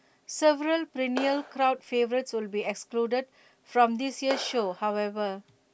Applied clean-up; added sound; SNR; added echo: none; Clapping; 12 dB; none.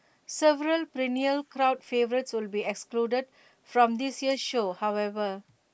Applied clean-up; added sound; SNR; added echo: neural mask model Resemble Enhance denoiser.